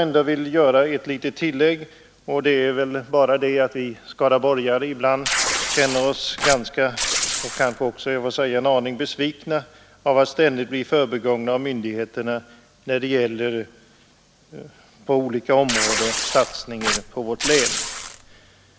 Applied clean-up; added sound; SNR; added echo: none; Tearing; 3 dB; none.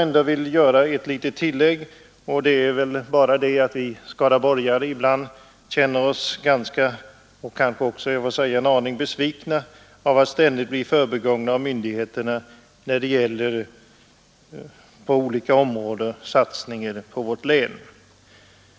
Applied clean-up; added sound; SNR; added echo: none; none; none; none.